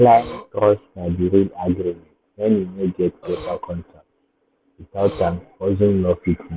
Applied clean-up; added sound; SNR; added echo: none; Burping, eructation; 14 dB; none.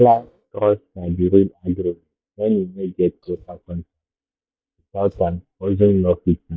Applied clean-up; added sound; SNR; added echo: neural mask model DeepFilterNet 3.